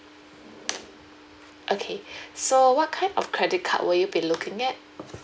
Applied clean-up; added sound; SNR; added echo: none; none; none; none.